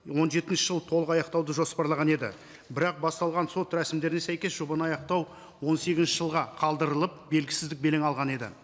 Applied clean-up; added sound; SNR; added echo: none; none; none; none.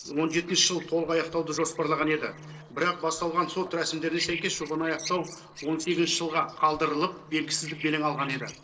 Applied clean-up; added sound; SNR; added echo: neural separator model SepFormer DNS4.